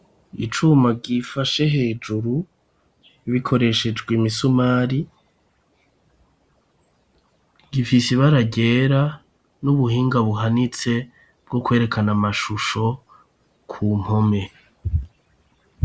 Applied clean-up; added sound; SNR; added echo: none; none; none; none.